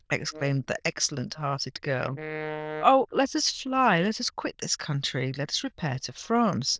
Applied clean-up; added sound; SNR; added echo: neural diffusion model UNIVERSE++.